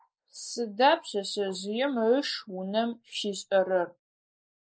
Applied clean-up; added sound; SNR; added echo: neural mask model Resemble Enhance denoiser.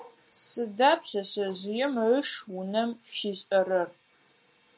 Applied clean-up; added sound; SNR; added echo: none; none; none; none.